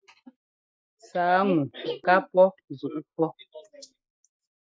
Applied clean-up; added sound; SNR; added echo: neural mask model Resemble Enhance denoiser.